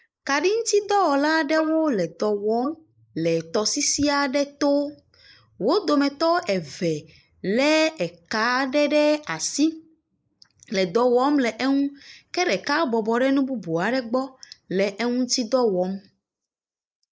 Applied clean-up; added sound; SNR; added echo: neural mask model Resemble Enhance denoiser.